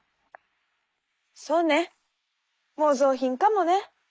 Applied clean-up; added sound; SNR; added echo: neural mask model Resemble Enhance denoiser.